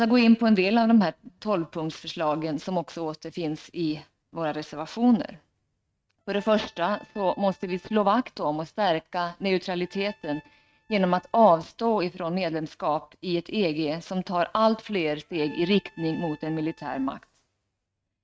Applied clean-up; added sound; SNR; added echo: neural mask model RNNoise.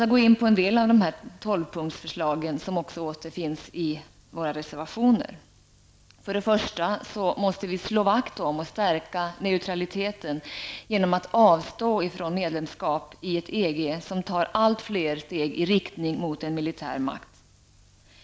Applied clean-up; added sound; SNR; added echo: none; none; none; none.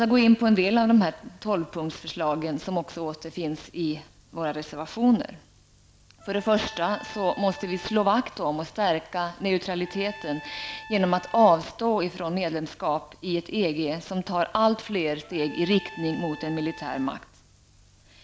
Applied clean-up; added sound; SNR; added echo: none; Trumpet; 18 dB; none.